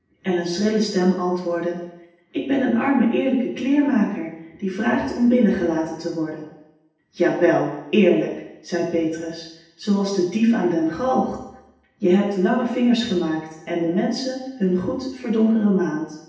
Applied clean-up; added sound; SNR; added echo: none; none; none; reverberation time 0.9 s.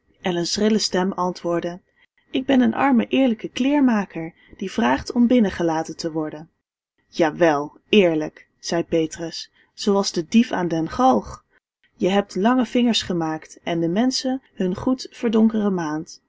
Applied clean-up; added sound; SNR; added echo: none; none; none; none.